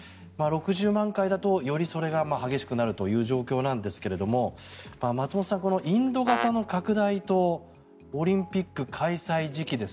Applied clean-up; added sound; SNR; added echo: none; Brass instrument; 8 dB; none.